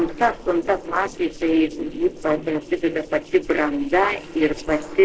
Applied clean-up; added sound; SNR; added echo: neural separator model SepFormer DNS4.